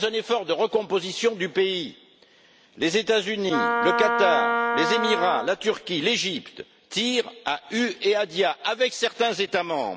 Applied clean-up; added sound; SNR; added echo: none; Wind instrument, woodwind instrument; 0 dB; none.